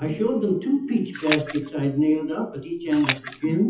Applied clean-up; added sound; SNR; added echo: classical method WPE with log-MMSE.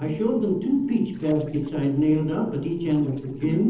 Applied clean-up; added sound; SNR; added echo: neural separator model SepFormer DNS4.